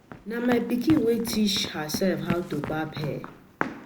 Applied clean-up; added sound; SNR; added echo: none; Run; 9 dB; none.